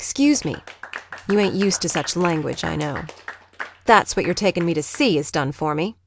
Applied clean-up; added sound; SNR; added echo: none; Applause / Clapping; 16 dB; none.